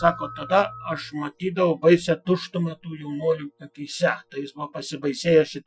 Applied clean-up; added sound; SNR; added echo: classical method Wiener filter.